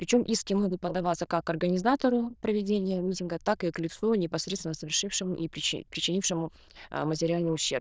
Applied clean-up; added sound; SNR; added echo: neural diffusion model UNIVERSE++.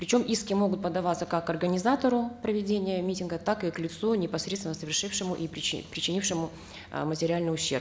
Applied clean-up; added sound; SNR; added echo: none; none; none; none.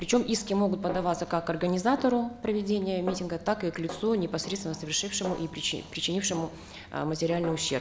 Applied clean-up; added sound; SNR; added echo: none; Snare drum + Slam; 15 dB; none.